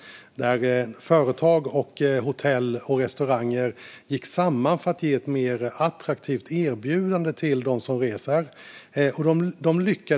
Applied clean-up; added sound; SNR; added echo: none; none; none; none.